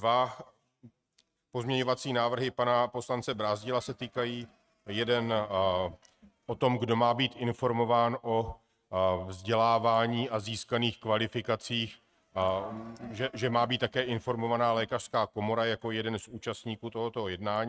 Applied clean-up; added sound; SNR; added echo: neural mask model RNNoise.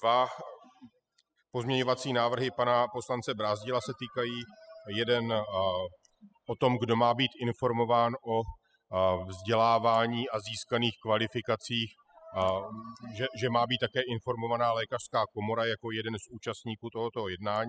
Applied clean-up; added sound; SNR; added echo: classical method spectral subtraction.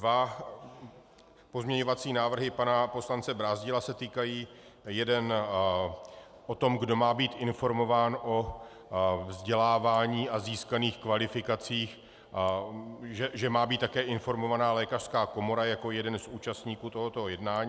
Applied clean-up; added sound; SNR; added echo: none; none; none; none.